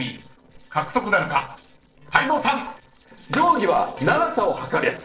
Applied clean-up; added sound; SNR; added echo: neural separator model SepFormer DNS4.